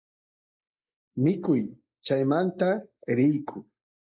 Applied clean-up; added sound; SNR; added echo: neural mask model Resemble Enhance denoiser.